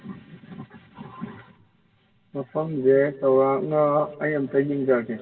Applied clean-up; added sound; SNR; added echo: none; none; none; reverberation time 2.7 s.